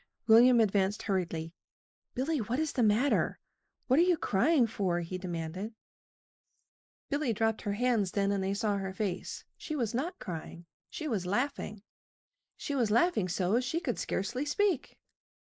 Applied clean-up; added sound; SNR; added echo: neural mask model Resemble Enhance denoiser.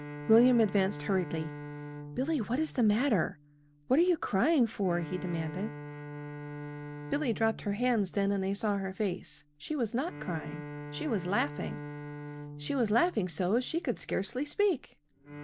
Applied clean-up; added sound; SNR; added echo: none; Bowed string instrument; 13 dB; none.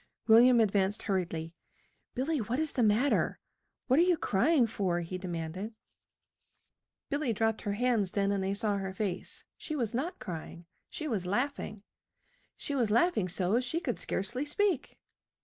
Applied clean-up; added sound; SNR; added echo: none; none; none; none.